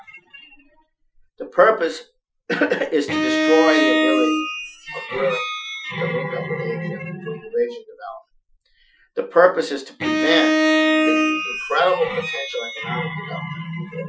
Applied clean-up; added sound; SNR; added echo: classical method Wiener filter.